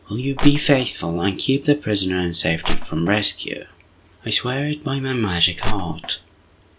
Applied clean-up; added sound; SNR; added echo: none; Crushing; -1 dB; none.